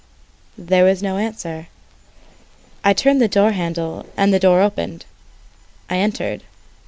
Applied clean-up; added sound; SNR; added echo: none; none; none; none.